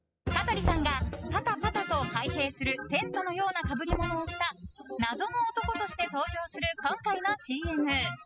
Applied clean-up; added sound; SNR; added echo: classical method spectral subtraction.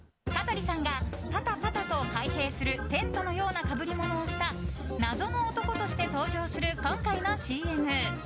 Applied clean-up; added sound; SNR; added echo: none; none; none; none.